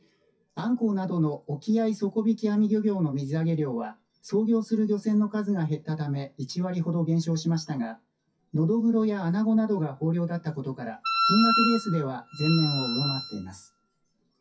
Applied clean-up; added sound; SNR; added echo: classical method WPE with log-MMSE.